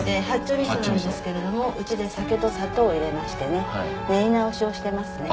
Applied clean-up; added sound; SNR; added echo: none; Wind instrument, woodwind instrument + Bowed string instrument; 12 dB; none.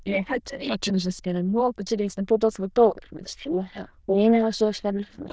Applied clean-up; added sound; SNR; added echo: neural diffusion model UNIVERSE++.